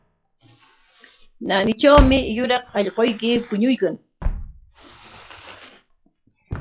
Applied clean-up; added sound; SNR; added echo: classical method log-MMSE.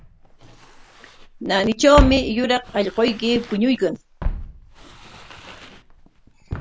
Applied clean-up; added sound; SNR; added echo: none; Walk, footsteps; 7 dB; none.